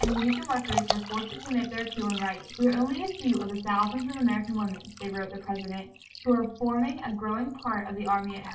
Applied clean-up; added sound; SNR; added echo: none; Liquid; 9 dB; reverberation time 0.3 s.